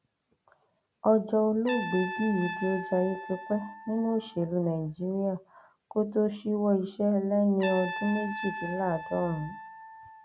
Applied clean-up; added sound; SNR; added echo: none; Trumpet; 12 dB; none.